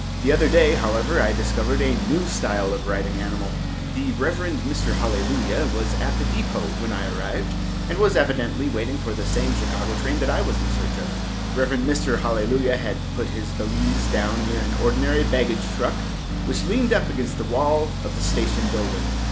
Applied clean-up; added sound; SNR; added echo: none; Accelerating, revving, vroom; -1 dB; none.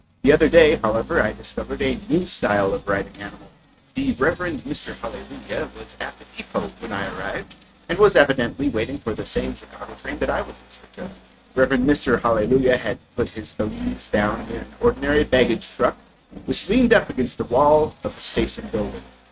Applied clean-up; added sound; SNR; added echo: neural mask model RNNoise.